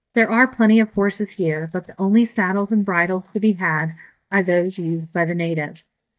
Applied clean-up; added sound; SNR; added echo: neural mask model DeepFilterNet 3.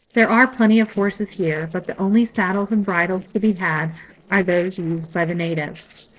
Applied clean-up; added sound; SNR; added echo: neural separator model SepFormer DNS4.